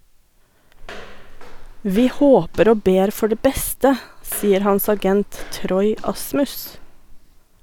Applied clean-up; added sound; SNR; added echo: none; Walk, footsteps; 13 dB; none.